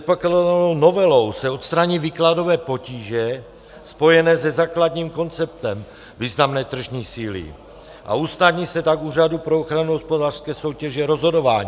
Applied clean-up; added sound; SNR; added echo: none; none; none; none.